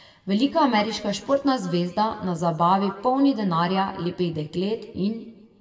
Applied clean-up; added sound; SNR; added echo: none; none; none; reverberation time 1.1 s.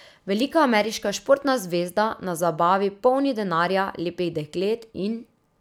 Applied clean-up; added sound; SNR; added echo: none; none; none; none.